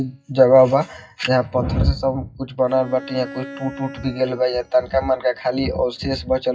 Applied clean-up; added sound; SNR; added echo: classical method WPE with log-MMSE.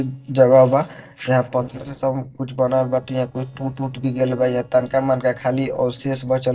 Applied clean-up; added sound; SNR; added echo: neural separator model SepFormer DNS4.